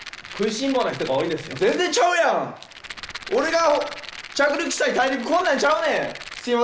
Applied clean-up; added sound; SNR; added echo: none; Rattle; 15 dB; none.